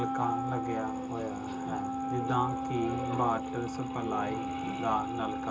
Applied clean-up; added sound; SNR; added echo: none; Wind instrument, woodwind instrument; 1 dB; reverberation time 0.2 s.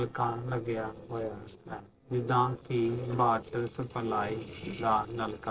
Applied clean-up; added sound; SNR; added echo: neural separator model SepFormer DNS4.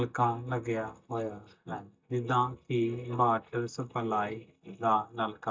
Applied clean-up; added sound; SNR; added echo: neural mask model DeepFilterNet 3.